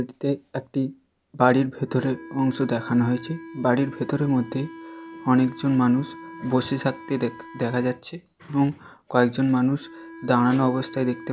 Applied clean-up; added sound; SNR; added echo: none; Wind instrument, woodwind instrument; 18 dB; none.